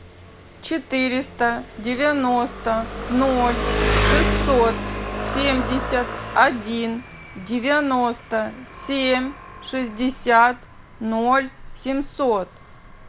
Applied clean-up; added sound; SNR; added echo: none; Engine; 5 dB; none.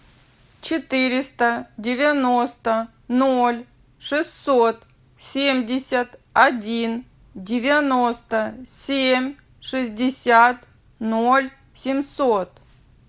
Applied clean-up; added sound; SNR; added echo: none; none; none; none.